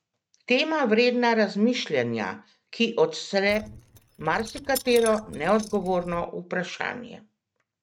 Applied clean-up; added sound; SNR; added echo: neural mask model RNNoise.